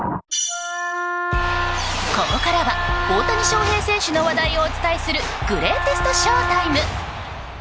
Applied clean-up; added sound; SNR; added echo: none; Wind instrument, woodwind instrument; 4 dB; none.